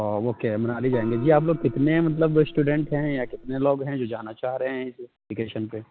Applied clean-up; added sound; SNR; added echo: none; Gong; 12 dB; none.